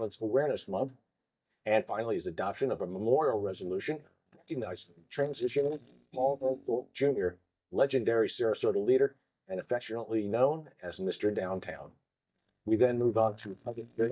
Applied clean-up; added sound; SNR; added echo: neural mask model DeepFilterNet 3.